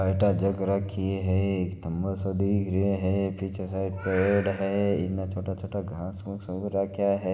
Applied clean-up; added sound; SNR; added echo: none; none; none; none.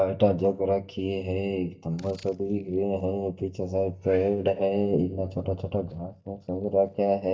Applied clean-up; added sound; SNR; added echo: neural mask model DeepFilterNet 3.